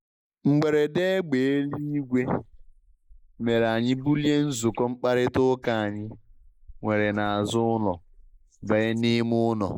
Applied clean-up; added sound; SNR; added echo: neural mask model Resemble Enhance denoiser.